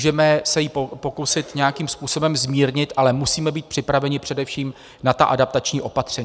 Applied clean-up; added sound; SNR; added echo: none; none; none; none.